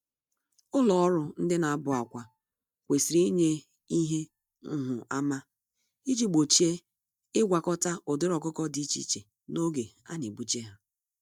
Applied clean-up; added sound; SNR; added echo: neural mask model DeepFilterNet 3.